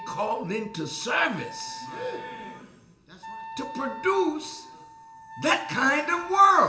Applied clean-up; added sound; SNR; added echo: none; Wind instrument, woodwind instrument; 15 dB; reverberation time 0.5 s.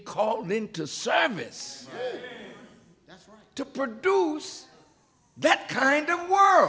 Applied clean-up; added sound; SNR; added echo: none; none; none; none.